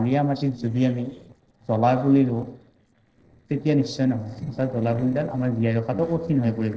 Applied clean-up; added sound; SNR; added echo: neural separator model SepFormer DNS4.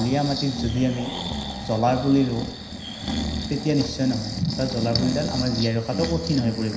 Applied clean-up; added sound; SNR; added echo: none; Breathing; 6 dB; reverberation time 0.9 s.